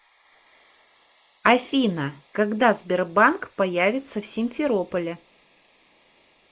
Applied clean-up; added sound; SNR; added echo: neural mask model Resemble Enhance denoiser.